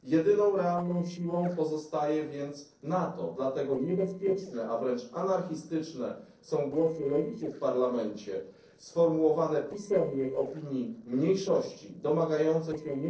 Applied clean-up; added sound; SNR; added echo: neural separator model SepFormer DNS4.